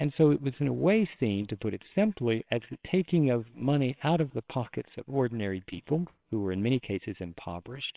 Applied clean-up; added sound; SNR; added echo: neural separator model SepFormer WHAMR!.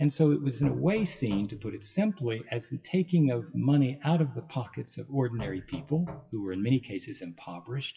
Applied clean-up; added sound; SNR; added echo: classical method WPE with log-MMSE.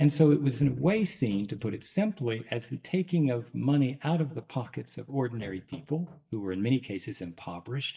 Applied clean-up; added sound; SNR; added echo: neural mask model DeepFilterNet 3.